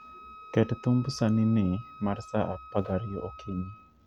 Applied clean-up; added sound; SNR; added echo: none; Wind instrument, woodwind instrument; 19 dB; none.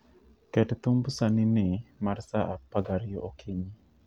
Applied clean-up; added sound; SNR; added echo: none; none; none; none.